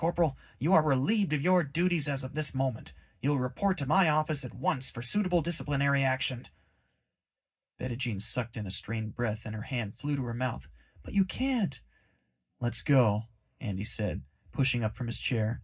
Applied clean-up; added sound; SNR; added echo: none; none; none; reverberation time 0.4 s.